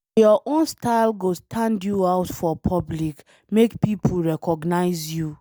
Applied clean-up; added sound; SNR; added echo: none; none; none; none.